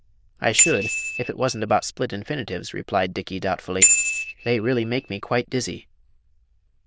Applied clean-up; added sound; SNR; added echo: neural diffusion model UNIVERSE++.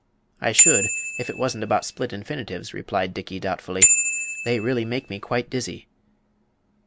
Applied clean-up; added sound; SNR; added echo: none; Bicycle bell; -3 dB; none.